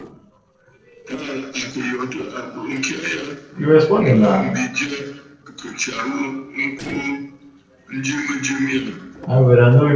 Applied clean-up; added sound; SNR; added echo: neural separator model SepFormer DNS4.